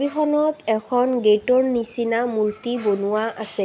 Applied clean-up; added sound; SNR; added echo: none; none; none; none.